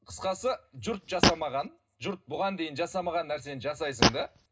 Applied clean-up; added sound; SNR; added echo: none; Fart; -2 dB; reverberation time 0.2 s.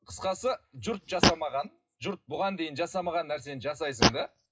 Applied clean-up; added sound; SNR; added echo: classical method WPE with log-MMSE.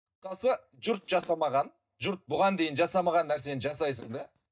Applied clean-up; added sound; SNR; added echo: neural mask model DeepFilterNet 3.